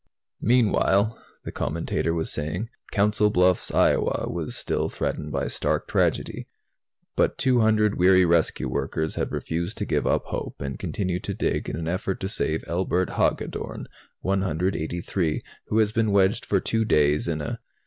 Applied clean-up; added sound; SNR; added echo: none; none; none; none.